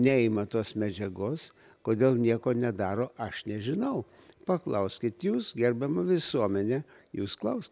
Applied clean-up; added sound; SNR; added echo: none; none; none; none.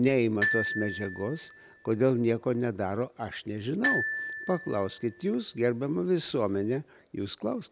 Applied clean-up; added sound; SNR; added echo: none; Glockenspiel; 6 dB; none.